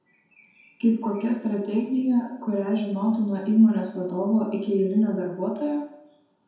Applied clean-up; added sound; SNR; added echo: none; none; none; reverberation time 0.9 s.